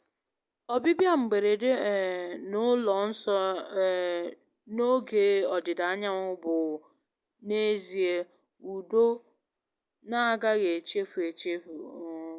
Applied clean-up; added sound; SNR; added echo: none; none; none; none.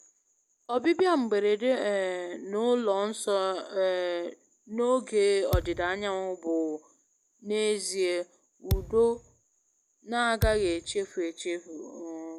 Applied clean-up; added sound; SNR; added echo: none; Thump, thud; 6 dB; none.